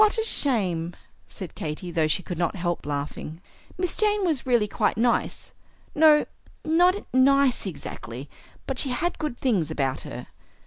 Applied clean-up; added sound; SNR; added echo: none; none; none; none.